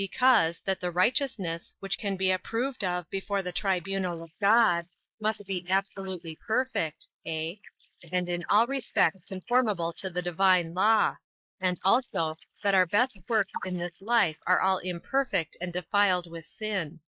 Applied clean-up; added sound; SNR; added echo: neural mask model Resemble Enhance denoiser.